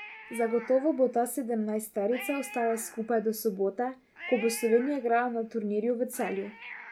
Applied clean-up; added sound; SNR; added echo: none; Cat; 16 dB; none.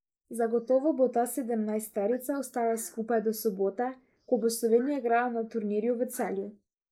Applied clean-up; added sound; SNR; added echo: neural mask model Resemble Enhance denoiser.